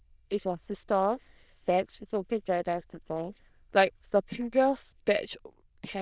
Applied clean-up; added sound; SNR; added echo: neural diffusion model UNIVERSE++.